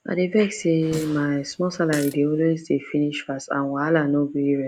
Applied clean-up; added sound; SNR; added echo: none; Fart; 16 dB; none.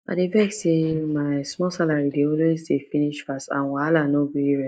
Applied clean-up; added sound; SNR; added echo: neural mask model DeepFilterNet 3.